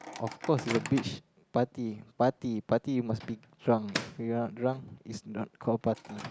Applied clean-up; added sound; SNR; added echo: none; Microwave oven; 13 dB; none.